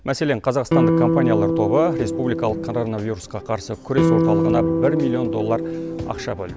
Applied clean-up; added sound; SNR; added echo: none; Electric guitar; -3 dB; none.